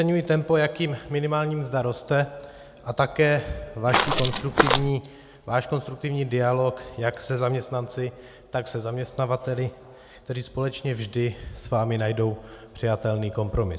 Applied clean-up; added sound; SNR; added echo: none; Walk, footsteps; -3 dB; none.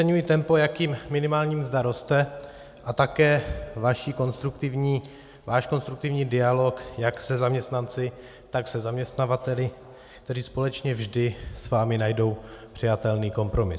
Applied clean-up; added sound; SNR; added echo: none; none; none; none.